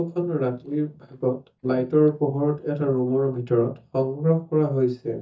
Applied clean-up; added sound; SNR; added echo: neural mask model DeepFilterNet 3.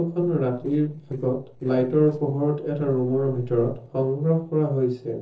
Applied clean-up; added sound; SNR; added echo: neural separator model SepFormer DNS4.